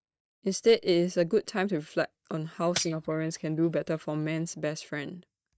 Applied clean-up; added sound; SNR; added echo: neural mask model DeepFilterNet 3.